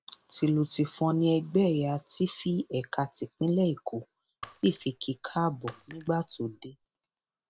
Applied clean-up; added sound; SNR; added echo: none; Shatter; 12 dB; none.